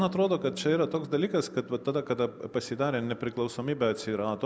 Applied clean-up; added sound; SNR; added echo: none; Keyboard (musical); 18 dB; none.